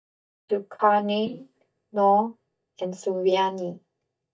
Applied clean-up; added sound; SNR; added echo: neural mask model DeepFilterNet 3.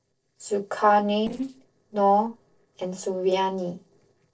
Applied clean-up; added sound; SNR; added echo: neural separator model SepFormer DNS4.